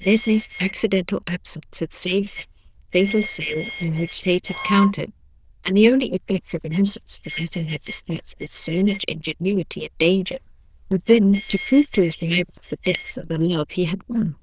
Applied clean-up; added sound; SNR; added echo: neural diffusion model UNIVERSE++.